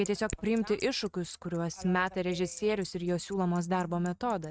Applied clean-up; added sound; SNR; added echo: neural mask model RNNoise.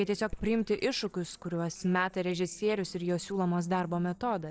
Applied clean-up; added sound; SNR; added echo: neural separator model SepFormer DNS4.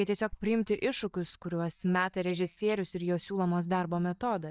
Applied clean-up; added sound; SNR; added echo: neural mask model DeepFilterNet 3.